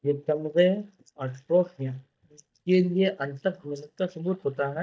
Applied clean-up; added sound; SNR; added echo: neural mask model DeepFilterNet 3.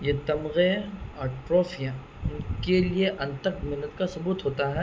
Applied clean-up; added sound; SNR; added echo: none; none; none; none.